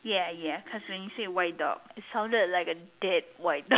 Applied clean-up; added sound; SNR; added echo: none; none; none; none.